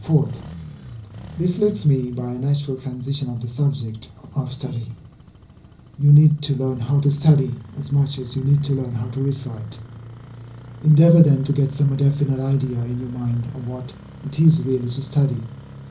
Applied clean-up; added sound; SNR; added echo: none; Engine starting; 19 dB; reverberation time 0.5 s.